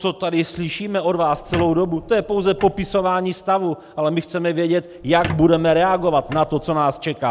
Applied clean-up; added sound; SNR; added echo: none; Squeak; 14 dB; none.